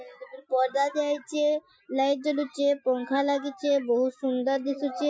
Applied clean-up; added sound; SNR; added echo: classical method Wiener filter.